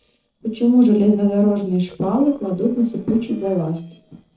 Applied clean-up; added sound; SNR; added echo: neural separator model SepFormer DNS4.